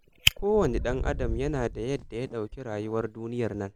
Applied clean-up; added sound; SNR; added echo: none; Fire; 3 dB; none.